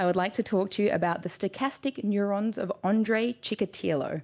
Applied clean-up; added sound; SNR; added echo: none; none; none; none.